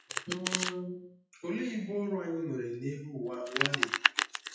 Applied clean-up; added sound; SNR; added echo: classical method WPE with log-MMSE.